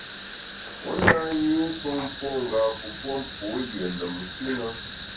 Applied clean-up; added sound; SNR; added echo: none; Fire; 3 dB; reverberation time 0.3 s.